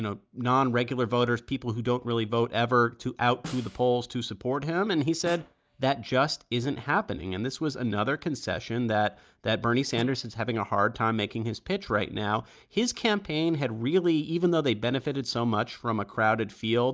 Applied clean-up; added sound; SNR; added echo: neural mask model DeepFilterNet 3.